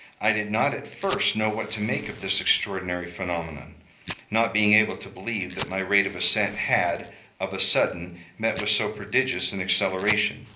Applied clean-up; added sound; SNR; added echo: none; Fire; 14 dB; reverberation time 0.5 s.